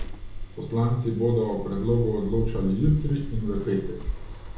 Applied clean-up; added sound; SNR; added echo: none; Sliding door; 6 dB; reverberation time 0.5 s.